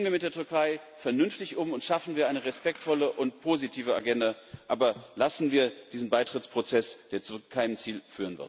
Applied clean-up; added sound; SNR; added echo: none; none; none; none.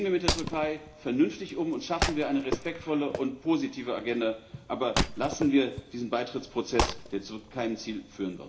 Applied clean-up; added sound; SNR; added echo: none; Wood; 6 dB; reverberation time 0.4 s.